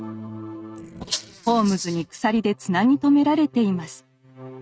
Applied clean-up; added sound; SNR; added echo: neural mask model RNNoise.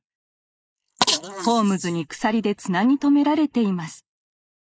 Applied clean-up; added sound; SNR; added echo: neural mask model Resemble Enhance denoiser.